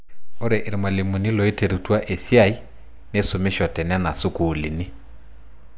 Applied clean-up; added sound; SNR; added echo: none; none; none; none.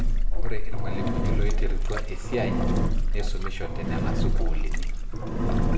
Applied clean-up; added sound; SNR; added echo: none; Engine; -3 dB; reverberation time 1.1 s.